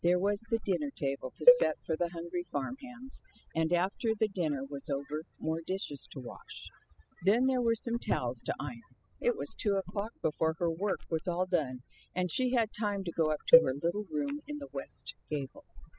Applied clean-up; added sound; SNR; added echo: classical method spectral subtraction.